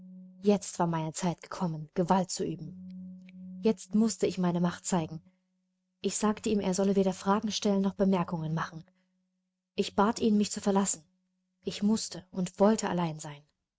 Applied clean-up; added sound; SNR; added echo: neural mask model RNNoise.